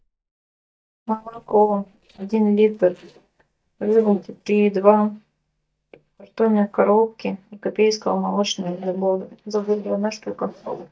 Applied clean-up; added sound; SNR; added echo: neural mask model DeepFilterNet 3.